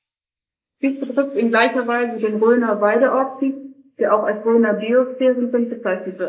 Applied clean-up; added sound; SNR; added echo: neural mask model Resemble Enhance denoiser.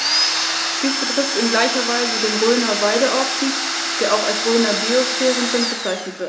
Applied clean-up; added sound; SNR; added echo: none; Domestic sounds, home sounds; 0 dB; none.